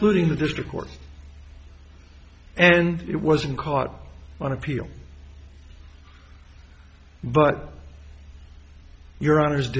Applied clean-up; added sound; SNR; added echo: none; none; none; none.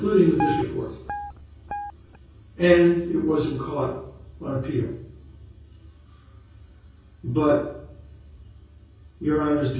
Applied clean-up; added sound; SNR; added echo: none; Guitar; 7 dB; reverberation time 0.6 s.